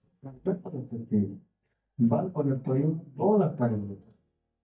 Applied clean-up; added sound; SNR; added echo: neural mask model DeepFilterNet 3.